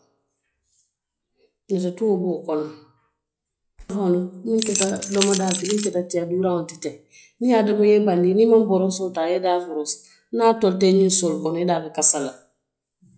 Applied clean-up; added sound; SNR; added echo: classical method log-MMSE.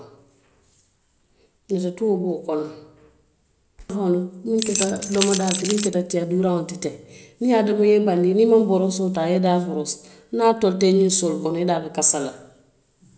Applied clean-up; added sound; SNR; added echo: none; Rattle / Keys jangling; 4 dB; none.